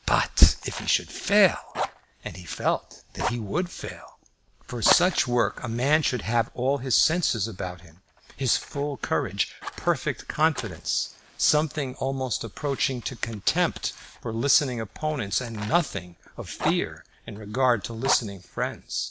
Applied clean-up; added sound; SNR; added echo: none; Fire; 13 dB; none.